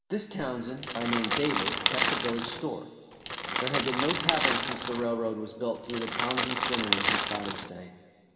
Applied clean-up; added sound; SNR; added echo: none; Crackle; -5 dB; reverberation time 2.2 s.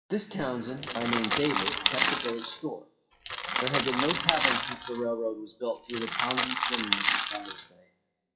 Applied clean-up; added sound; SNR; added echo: classical method WPE with log-MMSE.